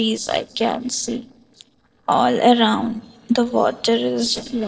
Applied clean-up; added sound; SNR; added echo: neural separator model SepFormer DNS4.